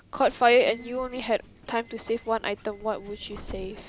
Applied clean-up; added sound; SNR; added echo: none; Subway, metro, underground; 18 dB; none.